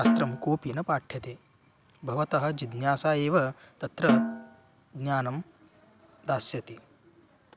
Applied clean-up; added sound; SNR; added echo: none; Snare drum; 0 dB; none.